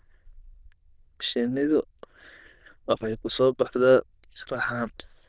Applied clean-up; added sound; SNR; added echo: neural diffusion model UNIVERSE++.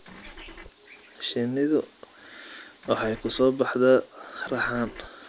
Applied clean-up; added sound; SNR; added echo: none; Engine / Car; 17 dB; none.